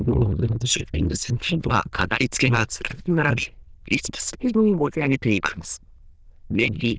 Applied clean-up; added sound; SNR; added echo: neural diffusion model UNIVERSE++.